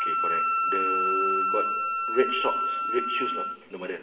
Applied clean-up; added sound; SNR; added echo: none; Wind instrument, woodwind instrument; -5 dB; reverberation time 2.5 s.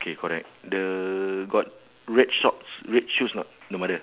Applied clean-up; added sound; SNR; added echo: none; none; none; none.